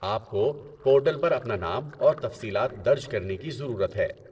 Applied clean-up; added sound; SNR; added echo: neural separator model SepFormer DNS4.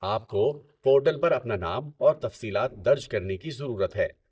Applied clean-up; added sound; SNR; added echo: neural mask model DeepFilterNet 3.